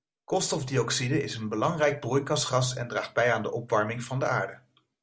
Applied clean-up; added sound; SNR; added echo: none; none; none; none.